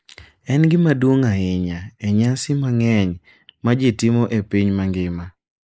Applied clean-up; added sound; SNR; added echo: neural mask model Resemble Enhance denoiser.